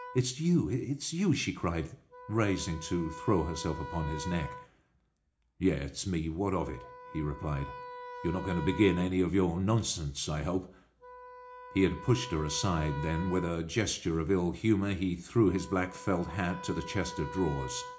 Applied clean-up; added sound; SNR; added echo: none; Wind instrument, woodwind instrument; 14 dB; reverberation time 0.4 s.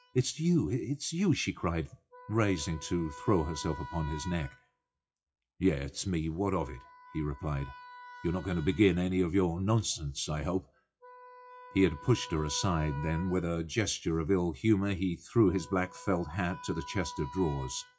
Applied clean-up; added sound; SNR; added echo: classical method WPE with log-MMSE.